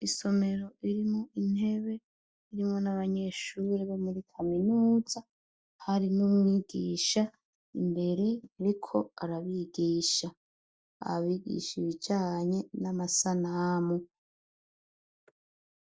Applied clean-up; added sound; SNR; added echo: none; none; none; none.